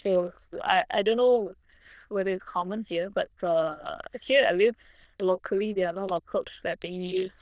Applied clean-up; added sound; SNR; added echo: neural diffusion model UNIVERSE++.